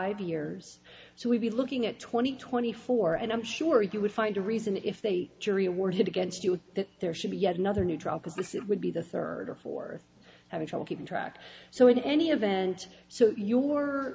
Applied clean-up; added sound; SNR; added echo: none; none; none; none.